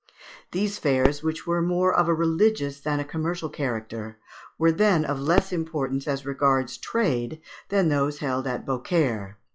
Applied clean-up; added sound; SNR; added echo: classical method log-MMSE.